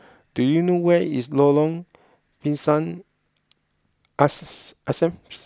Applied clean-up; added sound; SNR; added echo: none; none; none; none.